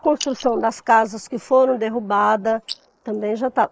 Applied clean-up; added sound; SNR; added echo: neural mask model Resemble Enhance denoiser.